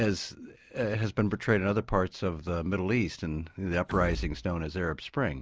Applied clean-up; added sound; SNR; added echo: none; Door / Wood; 10 dB; none.